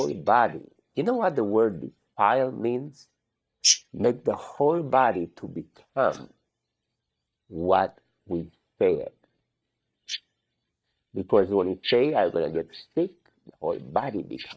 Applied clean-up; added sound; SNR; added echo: neural mask model DeepFilterNet 3.